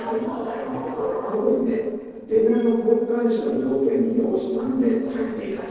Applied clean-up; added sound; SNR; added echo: neural separator model SepFormer DNS4.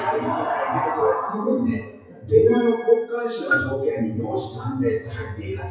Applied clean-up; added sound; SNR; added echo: classical method WPE with log-MMSE.